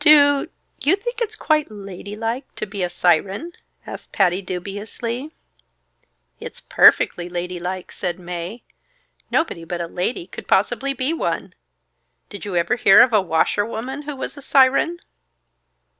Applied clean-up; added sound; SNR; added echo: none; none; none; none.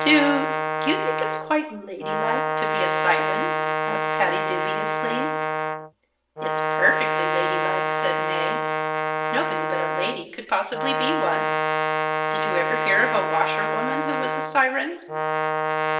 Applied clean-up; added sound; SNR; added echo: none; Brass instrument; -2 dB; reverberation time 0.8 s.